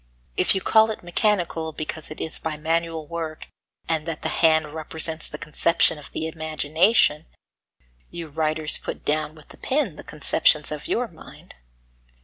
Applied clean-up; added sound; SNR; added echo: none; none; none; none.